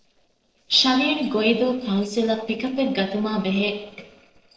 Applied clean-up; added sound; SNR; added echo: neural separator model SepFormer DNS4.